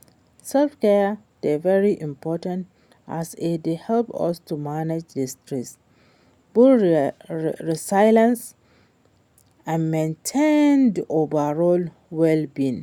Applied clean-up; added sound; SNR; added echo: none; none; none; none.